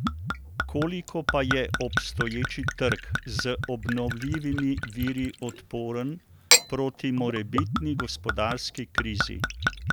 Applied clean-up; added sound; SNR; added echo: none; Gurgling / Chink, clink / Liquid; 0 dB; none.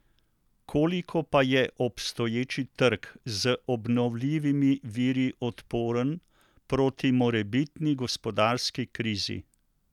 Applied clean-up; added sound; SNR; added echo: none; none; none; none.